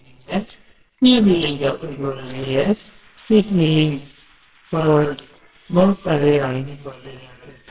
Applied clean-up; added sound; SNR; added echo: neural separator model SepFormer WHAMR!.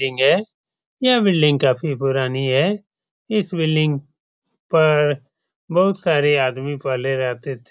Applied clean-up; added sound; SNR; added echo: none; none; none; none.